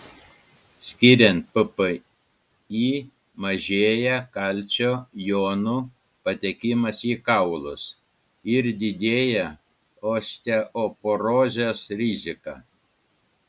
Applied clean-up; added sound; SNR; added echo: none; none; none; none.